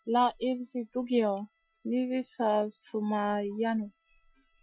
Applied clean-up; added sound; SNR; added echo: classical method Wiener filter.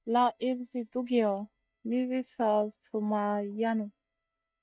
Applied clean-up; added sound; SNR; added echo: neural mask model DeepFilterNet 3.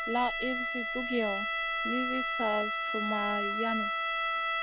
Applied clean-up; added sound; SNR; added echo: none; Bowed string instrument; -2 dB; none.